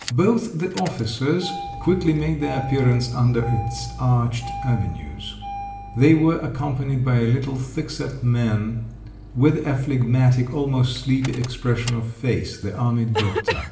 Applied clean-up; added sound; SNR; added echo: none; Engine starting; 11 dB; reverberation time 0.8 s.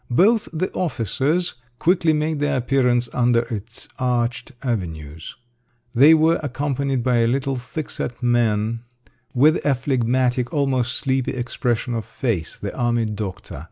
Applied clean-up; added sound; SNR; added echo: none; none; none; none.